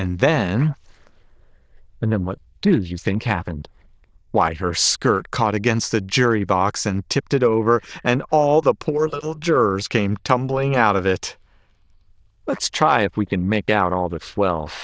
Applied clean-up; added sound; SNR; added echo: neural diffusion model UNIVERSE++.